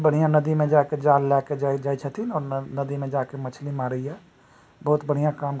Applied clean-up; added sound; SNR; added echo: none; none; none; none.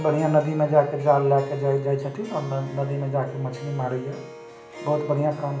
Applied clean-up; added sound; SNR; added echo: none; Harp; 16 dB; reverberation time 0.5 s.